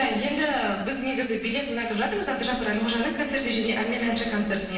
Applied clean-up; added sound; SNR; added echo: neural separator model SepFormer DNS4.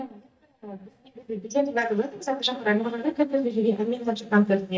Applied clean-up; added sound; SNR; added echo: neural mask model DeepFilterNet 3.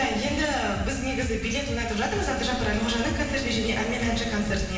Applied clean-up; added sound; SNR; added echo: none; Wind instrument, woodwind instrument; 13 dB; reverberation time 1.3 s.